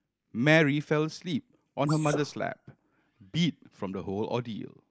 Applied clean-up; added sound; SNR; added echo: neural mask model Resemble Enhance denoiser.